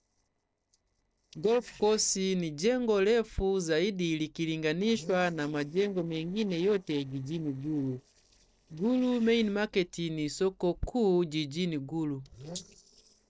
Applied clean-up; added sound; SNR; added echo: neural separator model SepFormer DNS4.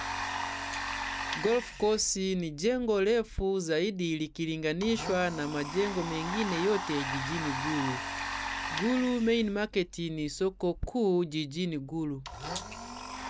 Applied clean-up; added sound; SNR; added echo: none; Domestic sounds, home sounds; 7 dB; none.